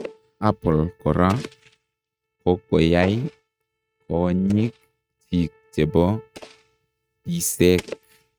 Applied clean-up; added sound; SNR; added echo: neural mask model RNNoise.